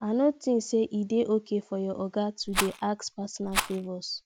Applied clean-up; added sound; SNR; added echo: none; Rattle; 5 dB; none.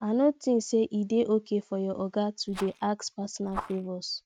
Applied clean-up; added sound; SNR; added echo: neural mask model RNNoise.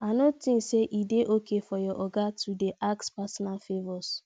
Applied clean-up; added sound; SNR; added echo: none; none; none; none.